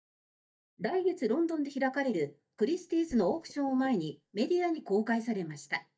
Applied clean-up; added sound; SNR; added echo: neural mask model DeepFilterNet 3.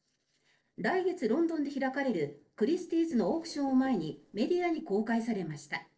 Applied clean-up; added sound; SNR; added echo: neural separator model SepFormer DNS4.